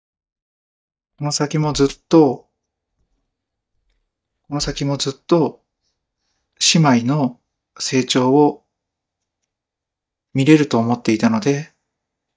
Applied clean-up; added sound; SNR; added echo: neural mask model DeepFilterNet 3.